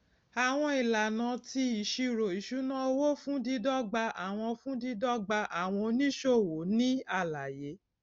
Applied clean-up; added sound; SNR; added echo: none; none; none; none.